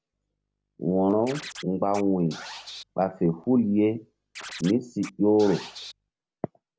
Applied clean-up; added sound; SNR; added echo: none; Scratching (performance technique); 18 dB; none.